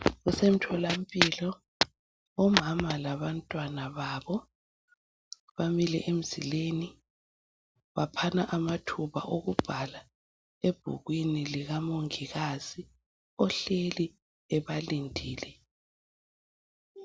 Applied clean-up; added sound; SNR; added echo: none; none; none; none.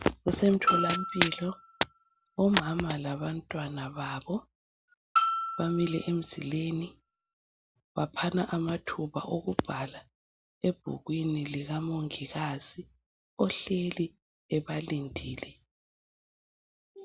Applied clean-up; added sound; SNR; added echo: none; Bell; 1 dB; none.